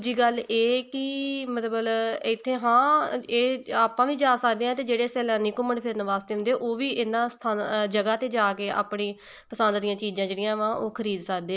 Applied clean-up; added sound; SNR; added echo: neural mask model Resemble Enhance denoiser.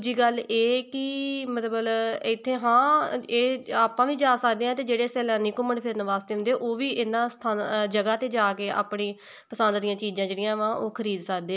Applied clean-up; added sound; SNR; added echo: none; none; none; none.